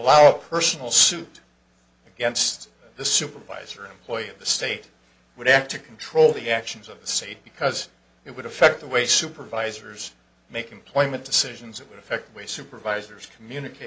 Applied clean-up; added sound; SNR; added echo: none; none; none; none.